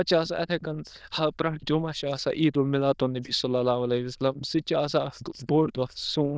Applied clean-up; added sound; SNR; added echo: neural diffusion model UNIVERSE++.